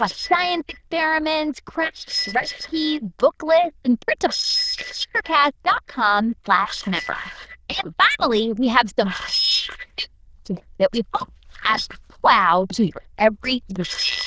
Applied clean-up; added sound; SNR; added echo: neural diffusion model UNIVERSE++.